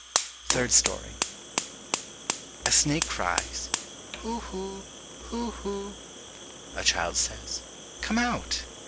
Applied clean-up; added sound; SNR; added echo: none; Fire; 4 dB; none.